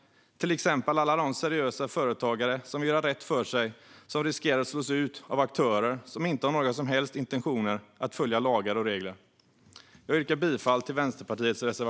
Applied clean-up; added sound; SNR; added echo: none; none; none; none.